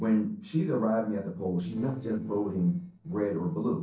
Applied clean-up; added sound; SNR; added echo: neural separator model SepFormer DNS4.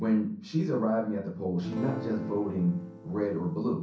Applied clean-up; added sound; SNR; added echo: none; Acoustic guitar / Strum; 11 dB; reverberation time 0.6 s.